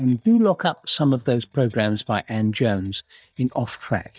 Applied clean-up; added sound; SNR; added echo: neural mask model DeepFilterNet 3.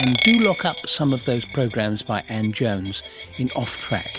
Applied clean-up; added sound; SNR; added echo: none; Coin (dropping); 5 dB; none.